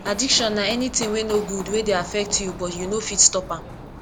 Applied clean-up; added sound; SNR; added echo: none; Run; 12 dB; none.